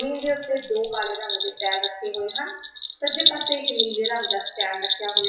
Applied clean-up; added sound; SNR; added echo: classical method WPE with log-MMSE.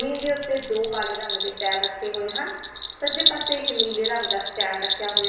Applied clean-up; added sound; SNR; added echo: none; Bell; -2 dB; reverberation time 1.1 s.